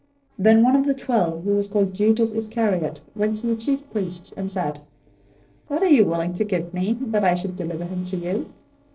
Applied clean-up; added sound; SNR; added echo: neural separator model SepFormer DNS4.